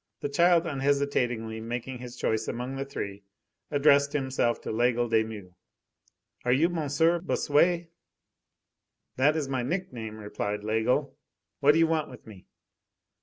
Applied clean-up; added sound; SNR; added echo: none; none; none; none.